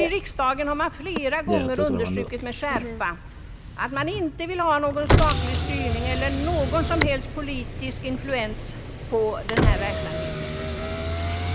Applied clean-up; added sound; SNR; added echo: none; Motor vehicle (road); 0 dB; none.